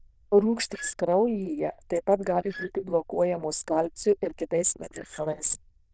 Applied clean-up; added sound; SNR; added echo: neural diffusion model UNIVERSE++.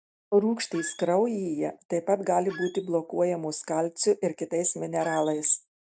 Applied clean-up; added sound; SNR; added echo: neural mask model RNNoise.